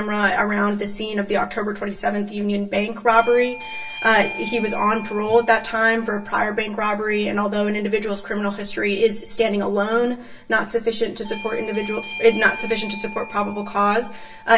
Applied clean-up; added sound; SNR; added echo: none; Bell / Doorbell; 16 dB; reverberation time 0.1 s.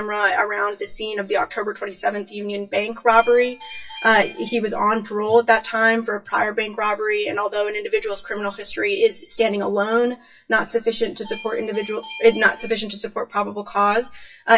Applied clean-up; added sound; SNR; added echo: classical method WPE with log-MMSE.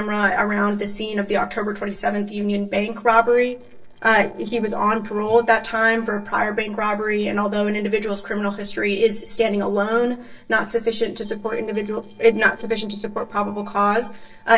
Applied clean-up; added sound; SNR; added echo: neural separator model SepFormer DNS4.